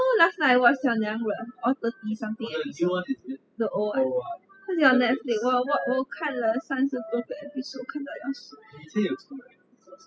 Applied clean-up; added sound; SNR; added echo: classical method spectral subtraction.